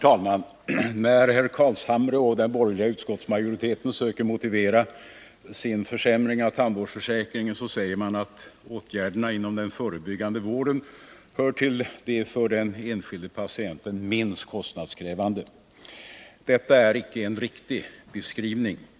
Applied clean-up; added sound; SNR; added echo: none; none; none; none.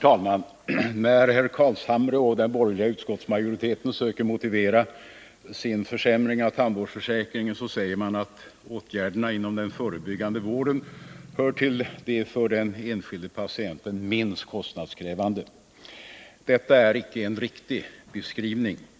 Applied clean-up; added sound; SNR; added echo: none; Engine; 20 dB; none.